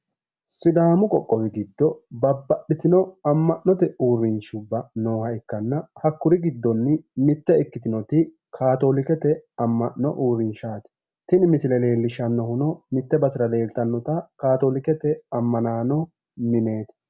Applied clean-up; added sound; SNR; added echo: none; none; none; none.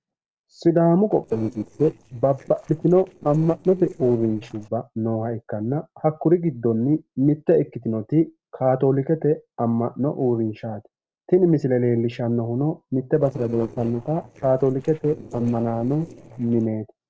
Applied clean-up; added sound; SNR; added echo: neural separator model SepFormer DNS4.